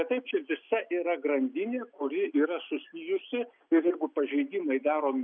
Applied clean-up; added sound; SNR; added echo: none; none; none; none.